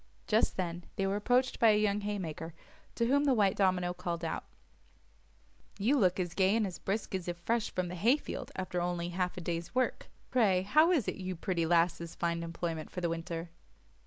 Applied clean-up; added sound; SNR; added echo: none; none; none; none.